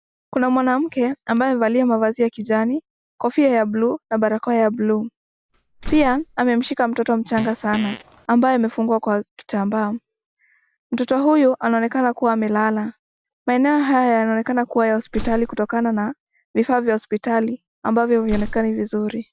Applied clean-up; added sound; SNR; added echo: none; Slam + Fart; 12 dB; none.